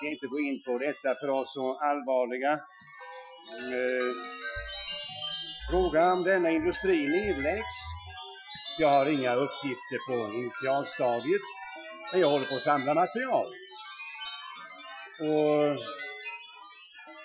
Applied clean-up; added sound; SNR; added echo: classical method Wiener filter.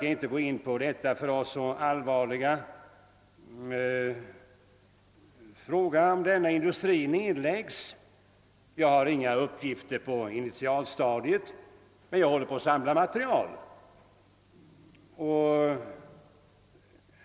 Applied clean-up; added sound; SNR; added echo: none; none; none; none.